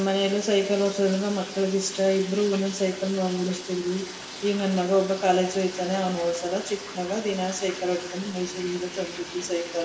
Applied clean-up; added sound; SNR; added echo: none; Bathtub (filling or washing); 13 dB; reverberation time 1.1 s.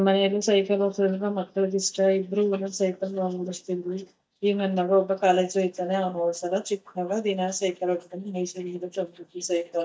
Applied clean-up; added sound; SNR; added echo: neural mask model DeepFilterNet 3.